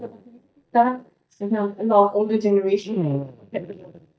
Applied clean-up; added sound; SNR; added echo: neural mask model DeepFilterNet 3.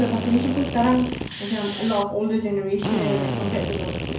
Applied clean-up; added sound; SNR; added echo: none; Drill; 5 dB; reverberation time 0.6 s.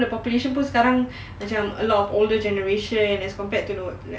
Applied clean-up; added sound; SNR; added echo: none; none; none; none.